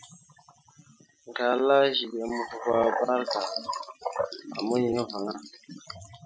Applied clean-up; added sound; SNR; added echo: classical method Wiener filter.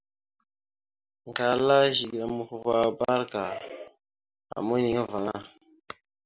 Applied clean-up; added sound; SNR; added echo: none; none; none; none.